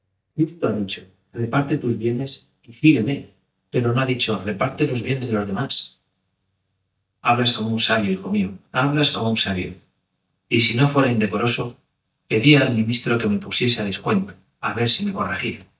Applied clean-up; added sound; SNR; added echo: neural mask model DeepFilterNet 3.